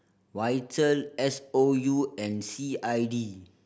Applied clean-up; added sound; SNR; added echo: none; none; none; none.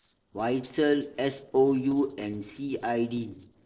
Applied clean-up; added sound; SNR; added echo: neural separator model SepFormer DNS4.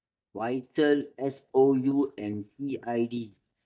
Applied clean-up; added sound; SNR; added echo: neural mask model DeepFilterNet 3.